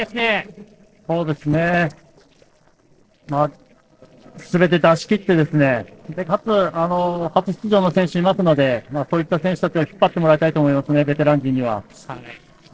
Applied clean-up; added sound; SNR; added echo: neural separator model SepFormer DNS4.